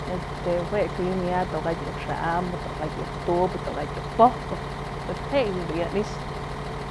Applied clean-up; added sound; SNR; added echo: none; Bus; 5 dB; none.